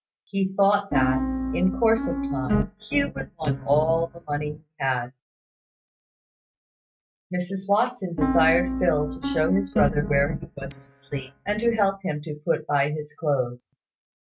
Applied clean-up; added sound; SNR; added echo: neural mask model RNNoise.